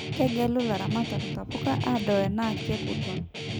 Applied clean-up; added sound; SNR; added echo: none; Guitar; 3 dB; none.